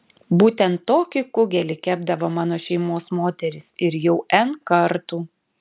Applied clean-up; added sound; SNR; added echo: none; none; none; none.